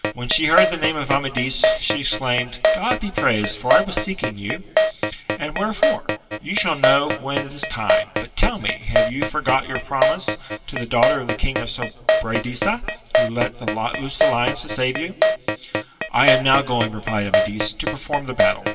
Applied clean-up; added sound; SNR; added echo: none; Keyboard (musical); -1 dB; reverberation time 1.7 s.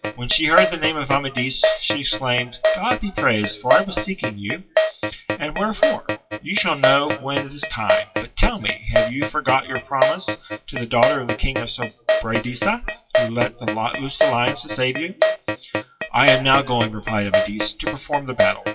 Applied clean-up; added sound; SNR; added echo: classical method WPE with log-MMSE.